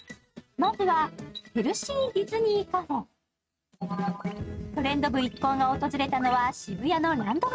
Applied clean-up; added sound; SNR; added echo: neural mask model RNNoise.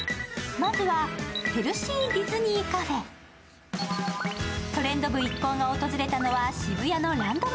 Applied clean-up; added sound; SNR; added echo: none; Wind instrument, woodwind instrument; 14 dB; none.